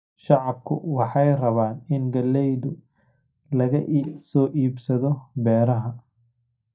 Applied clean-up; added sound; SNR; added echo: neural mask model DeepFilterNet 3.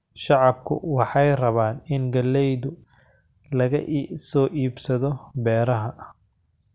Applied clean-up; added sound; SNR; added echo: none; none; none; none.